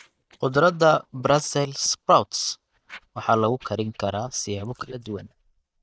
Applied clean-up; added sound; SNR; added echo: neural mask model DeepFilterNet 3.